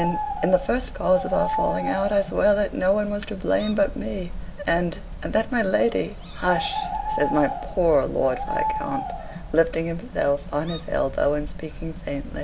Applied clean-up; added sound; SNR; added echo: none; Bird; 7 dB; none.